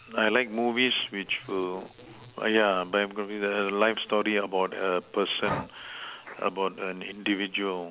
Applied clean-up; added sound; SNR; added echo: none; Breathing; 14 dB; none.